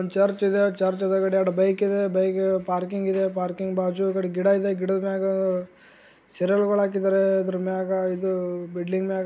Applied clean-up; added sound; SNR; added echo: none; none; none; none.